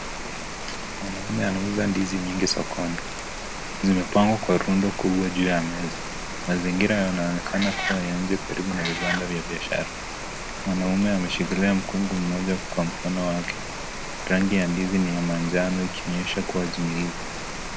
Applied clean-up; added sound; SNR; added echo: none; Rain + Meow; 6 dB; none.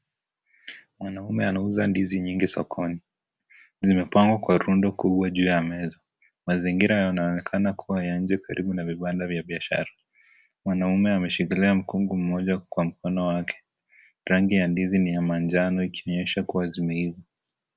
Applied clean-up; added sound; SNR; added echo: none; none; none; none.